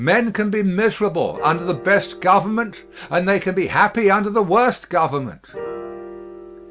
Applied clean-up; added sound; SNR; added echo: none; Piano; 17 dB; none.